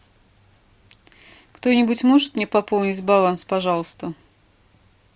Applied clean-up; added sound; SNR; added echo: none; none; none; none.